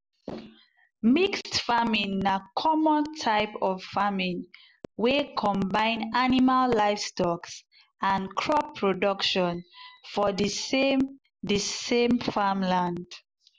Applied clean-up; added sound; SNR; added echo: none; none; none; none.